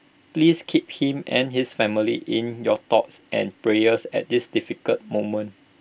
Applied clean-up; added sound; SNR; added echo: none; none; none; none.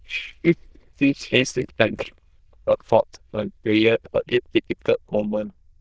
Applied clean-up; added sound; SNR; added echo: neural diffusion model UNIVERSE++.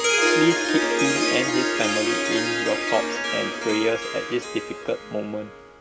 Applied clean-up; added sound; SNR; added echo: none; Harp; -2 dB; none.